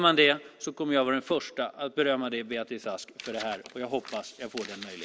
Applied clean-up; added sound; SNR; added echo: none; none; none; none.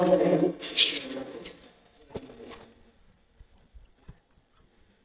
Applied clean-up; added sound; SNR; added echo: neural mask model DeepFilterNet 3.